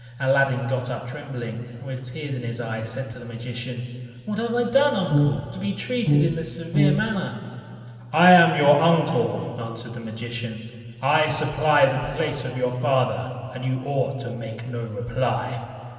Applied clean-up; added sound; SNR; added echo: none; Brass instrument; -1 dB; reverberation time 2.6 s.